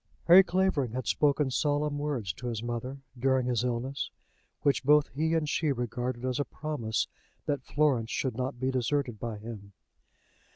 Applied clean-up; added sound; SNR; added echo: none; none; none; none.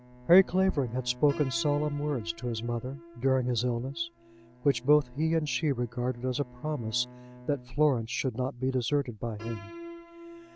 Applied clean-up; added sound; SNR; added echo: none; Piano + Bowed string instrument; 18 dB; none.